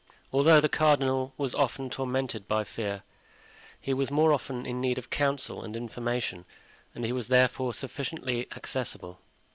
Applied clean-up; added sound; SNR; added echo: none; none; none; none.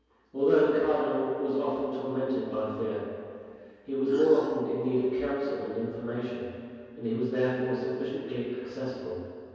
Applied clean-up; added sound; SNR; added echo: none; Breathing; 16 dB; reverberation time 2.2 s.